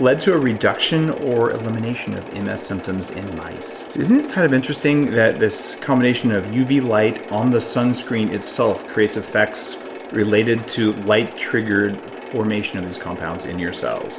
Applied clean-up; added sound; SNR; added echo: none; Mechanisms; 14 dB; none.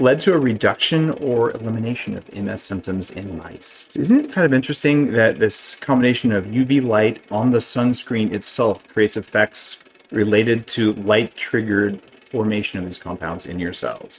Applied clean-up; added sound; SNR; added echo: neural mask model RNNoise.